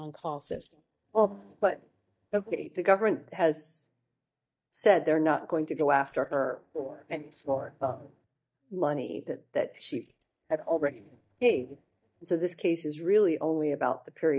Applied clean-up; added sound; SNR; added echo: neural mask model DeepFilterNet 3.